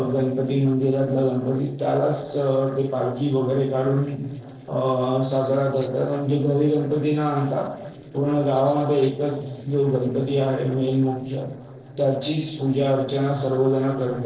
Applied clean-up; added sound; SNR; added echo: neural separator model SepFormer DNS4.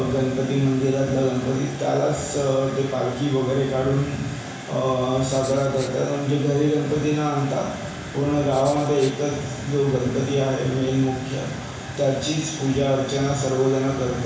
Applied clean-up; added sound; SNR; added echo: none; Writing; 19 dB; reverberation time 1.1 s.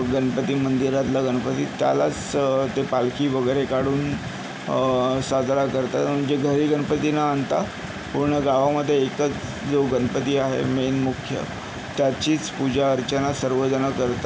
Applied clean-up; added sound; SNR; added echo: none; none; none; none.